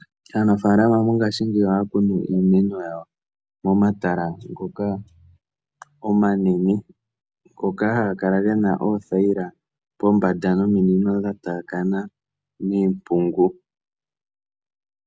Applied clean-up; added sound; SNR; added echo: none; none; none; none.